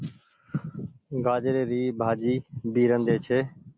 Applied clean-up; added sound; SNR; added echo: none; none; none; none.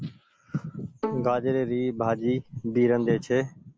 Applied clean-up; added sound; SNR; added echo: none; Bowed string instrument; 12 dB; none.